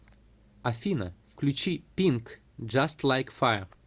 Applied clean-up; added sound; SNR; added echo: none; none; none; none.